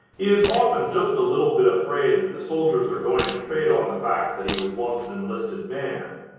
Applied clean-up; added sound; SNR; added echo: none; Fart; 12 dB; reverberation time 1.3 s.